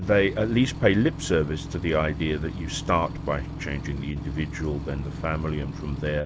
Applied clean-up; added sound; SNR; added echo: none; Engine / Truck / Car; 8 dB; none.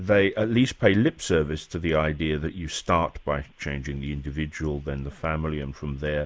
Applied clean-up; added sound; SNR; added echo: none; none; none; none.